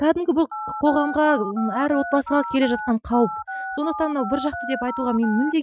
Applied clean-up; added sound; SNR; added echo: classical method Wiener filter.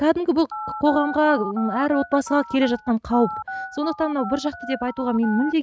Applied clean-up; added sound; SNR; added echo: neural mask model RNNoise.